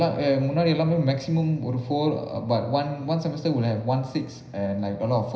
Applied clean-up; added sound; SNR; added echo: none; none; none; reverberation time 0.9 s.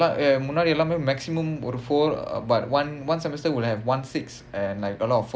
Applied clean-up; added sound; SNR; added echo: none; none; none; none.